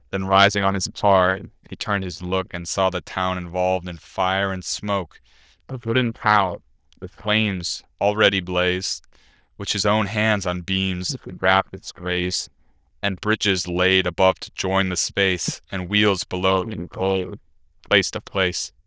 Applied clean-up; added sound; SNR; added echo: neural diffusion model UNIVERSE++.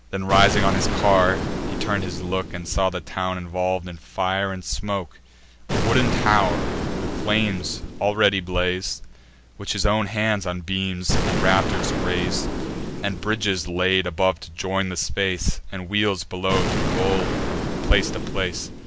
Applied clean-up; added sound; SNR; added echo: none; Explosion; 4 dB; none.